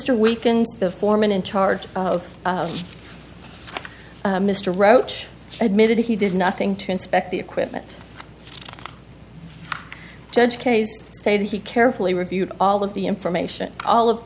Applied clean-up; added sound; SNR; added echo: none; none; none; none.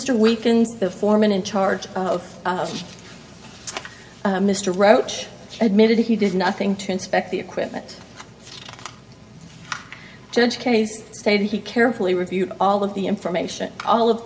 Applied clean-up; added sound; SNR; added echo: none; none; none; reverberation time 1.5 s.